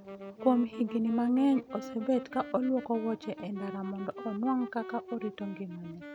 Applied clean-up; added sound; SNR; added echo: none; Wind instrument, woodwind instrument; 13 dB; none.